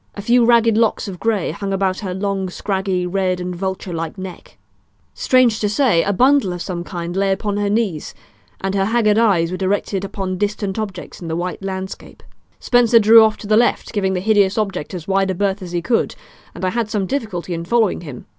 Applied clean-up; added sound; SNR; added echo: none; none; none; none.